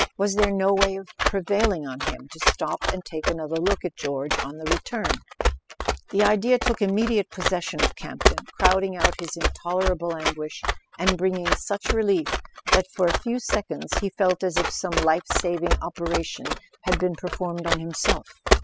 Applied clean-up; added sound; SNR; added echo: classical method spectral subtraction.